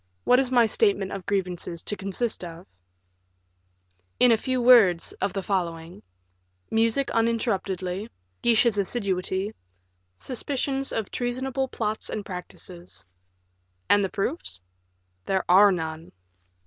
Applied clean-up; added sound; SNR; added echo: none; none; none; none.